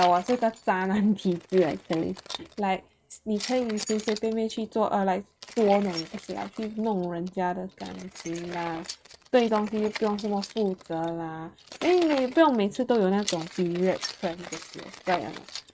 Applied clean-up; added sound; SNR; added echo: neural mask model RNNoise.